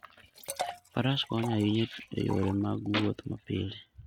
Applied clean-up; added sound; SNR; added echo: neural mask model RNNoise.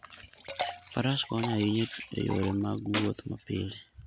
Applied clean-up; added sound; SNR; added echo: none; Liquid; 10 dB; none.